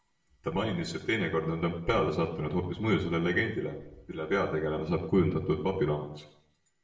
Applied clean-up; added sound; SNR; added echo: none; none; none; reverberation time 0.7 s.